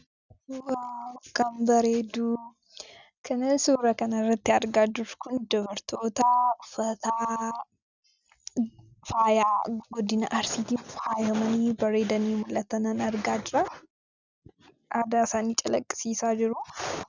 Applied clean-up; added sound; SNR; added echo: none; none; none; none.